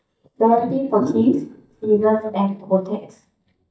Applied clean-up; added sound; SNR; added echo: neural mask model DeepFilterNet 3.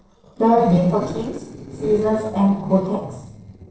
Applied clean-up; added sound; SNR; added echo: neural separator model SepFormer DNS4.